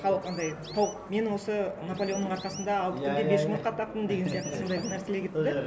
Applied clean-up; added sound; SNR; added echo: none; Chirp, tweet; 17 dB; none.